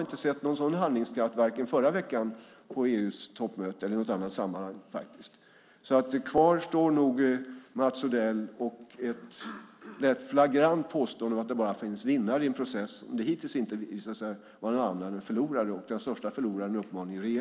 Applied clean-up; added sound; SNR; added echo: none; none; none; none.